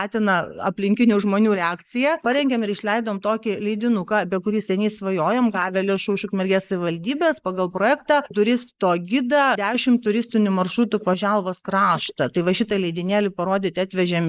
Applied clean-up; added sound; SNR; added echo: neural mask model Resemble Enhance denoiser.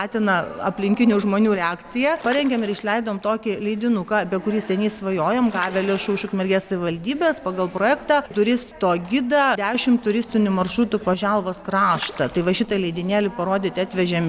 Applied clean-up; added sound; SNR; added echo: none; Water / Splash, splatter; 16 dB; none.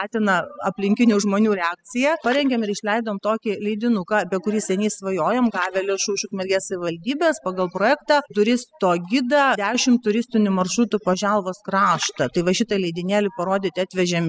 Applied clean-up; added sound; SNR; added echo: classical method spectral subtraction.